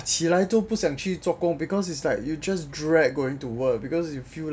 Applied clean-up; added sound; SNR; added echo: none; none; none; none.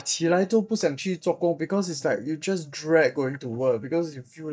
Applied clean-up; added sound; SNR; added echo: neural mask model DeepFilterNet 3.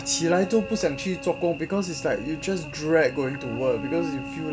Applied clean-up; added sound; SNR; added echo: none; Cricket / Buzz; 11 dB; none.